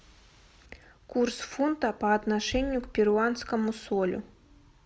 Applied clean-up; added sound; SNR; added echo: none; none; none; none.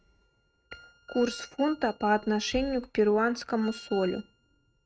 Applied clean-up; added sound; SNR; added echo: neural mask model RNNoise.